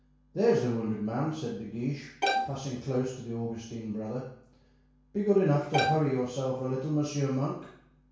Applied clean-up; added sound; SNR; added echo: none; Bowed string instrument; 1 dB; reverberation time 0.6 s.